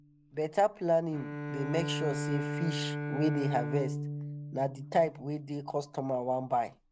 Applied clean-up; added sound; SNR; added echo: none; Bowed string instrument; 5 dB; none.